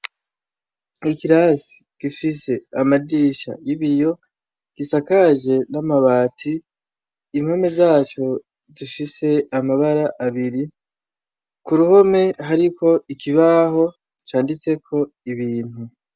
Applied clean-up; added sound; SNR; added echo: none; none; none; none.